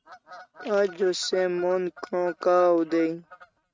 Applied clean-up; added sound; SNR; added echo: neural mask model RNNoise.